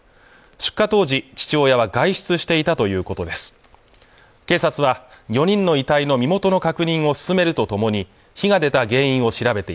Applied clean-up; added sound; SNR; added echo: none; none; none; none.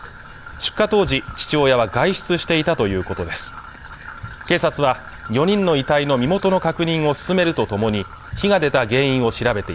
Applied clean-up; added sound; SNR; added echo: none; Trickle, dribble / Traffic noise, roadway noise; 16 dB; none.